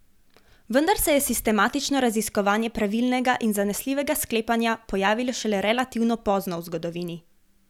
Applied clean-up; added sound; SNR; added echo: none; none; none; none.